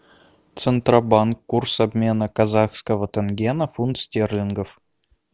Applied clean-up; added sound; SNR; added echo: none; none; none; none.